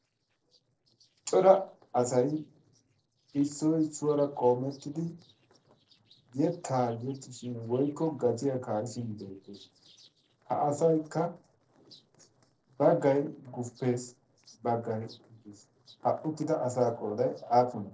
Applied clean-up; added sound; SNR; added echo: neural separator model SepFormer DNS4.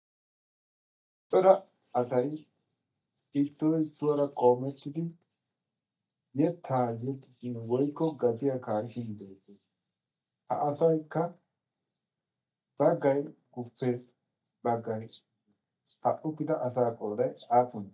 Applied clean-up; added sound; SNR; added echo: neural mask model DeepFilterNet 3.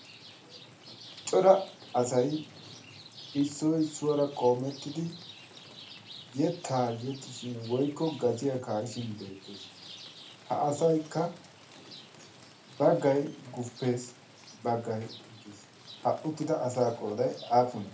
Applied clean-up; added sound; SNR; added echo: none; Rain; 19 dB; reverberation time 0.3 s.